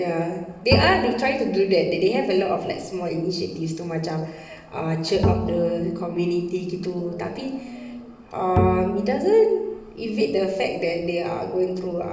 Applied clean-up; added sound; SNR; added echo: none; Bowed string instrument; 6 dB; reverberation time 1.2 s.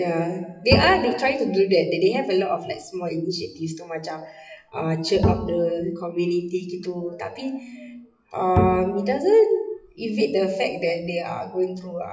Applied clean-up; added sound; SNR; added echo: classical method WPE with log-MMSE.